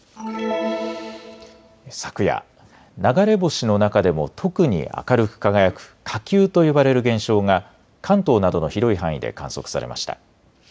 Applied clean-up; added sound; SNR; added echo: none; none; none; none.